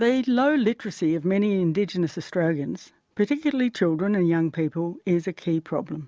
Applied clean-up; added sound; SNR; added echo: none; none; none; none.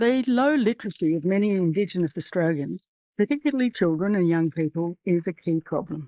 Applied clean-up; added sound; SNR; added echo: neural mask model Resemble Enhance denoiser.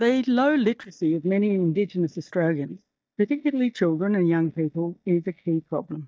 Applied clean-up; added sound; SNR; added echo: neural mask model DeepFilterNet 3.